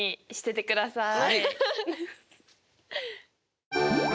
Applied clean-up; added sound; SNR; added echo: none; none; none; none.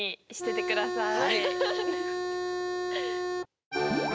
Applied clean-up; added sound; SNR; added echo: none; Organ; -1 dB; none.